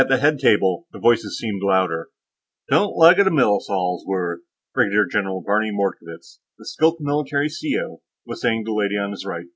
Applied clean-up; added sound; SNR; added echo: none; none; none; none.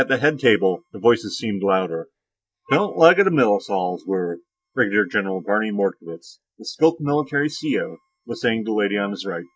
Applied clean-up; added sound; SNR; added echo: neural mask model DeepFilterNet 3.